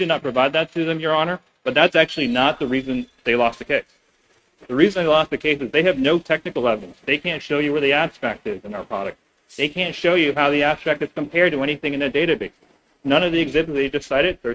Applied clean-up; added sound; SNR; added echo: neural mask model RNNoise.